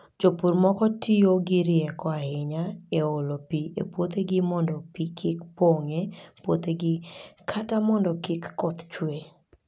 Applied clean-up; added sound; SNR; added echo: none; none; none; none.